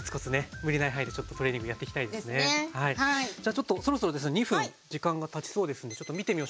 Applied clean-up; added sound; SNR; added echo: none; none; none; none.